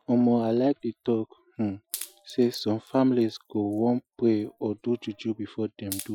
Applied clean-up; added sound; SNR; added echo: classical method Wiener filter.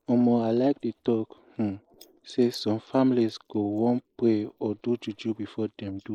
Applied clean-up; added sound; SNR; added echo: neural mask model Resemble Enhance denoiser.